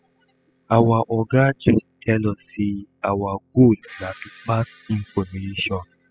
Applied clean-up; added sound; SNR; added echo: classical method spectral subtraction.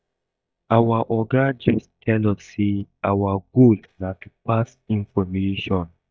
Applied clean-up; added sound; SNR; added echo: neural mask model DeepFilterNet 3.